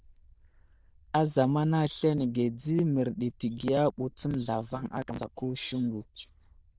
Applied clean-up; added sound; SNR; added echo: neural diffusion model UNIVERSE++.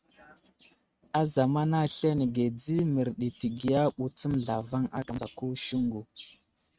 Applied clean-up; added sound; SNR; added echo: neural mask model RNNoise.